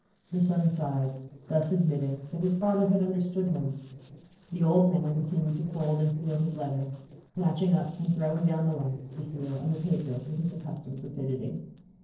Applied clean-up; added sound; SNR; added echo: neural separator model SepFormer DNS4.